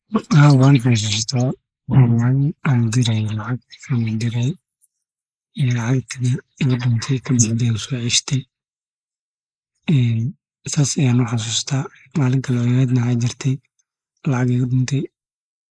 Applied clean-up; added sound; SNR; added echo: neural mask model Resemble Enhance denoiser.